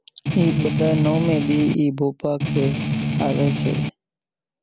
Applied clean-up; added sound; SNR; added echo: none; Strum; 0 dB; none.